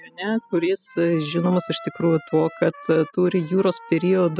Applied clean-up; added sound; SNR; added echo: classical method spectral subtraction.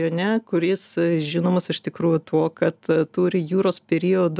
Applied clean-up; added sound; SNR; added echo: none; none; none; none.